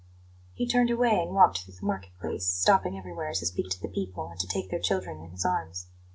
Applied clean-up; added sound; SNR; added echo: none; none; none; none.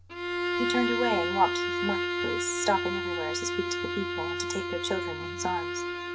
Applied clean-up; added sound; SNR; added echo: none; Bowed string instrument; -1 dB; none.